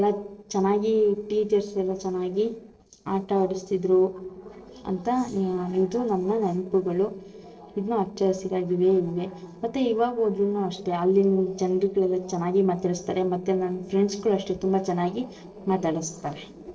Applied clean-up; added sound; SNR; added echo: neural separator model SepFormer DNS4.